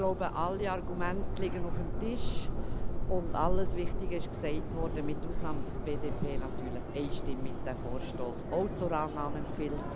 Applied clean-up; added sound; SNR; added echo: none; Subway, metro, underground; -5 dB; none.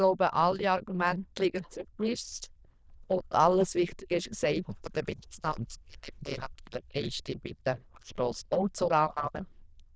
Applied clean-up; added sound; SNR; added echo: neural diffusion model UNIVERSE++.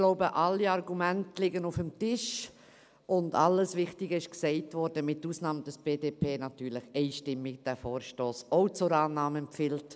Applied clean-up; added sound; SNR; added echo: none; none; none; none.